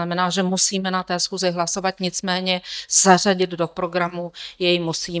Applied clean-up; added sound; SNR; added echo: neural mask model DeepFilterNet 3.